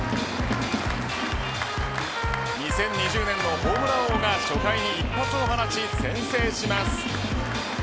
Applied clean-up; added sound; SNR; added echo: none; Trumpet + Applause; 5 dB; none.